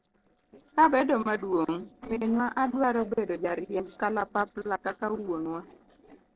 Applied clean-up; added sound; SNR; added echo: neural separator model SepFormer DNS4.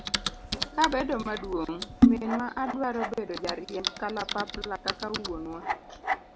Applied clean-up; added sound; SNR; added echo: none; Typing; -2 dB; none.